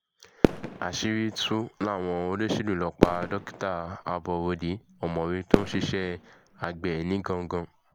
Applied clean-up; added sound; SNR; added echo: none; Fireworks; 1 dB; none.